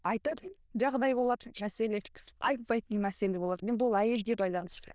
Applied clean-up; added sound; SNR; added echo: neural diffusion model UNIVERSE++.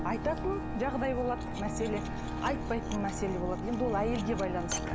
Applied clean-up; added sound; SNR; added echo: none; Organ + Cutlery, silverware; 2 dB; none.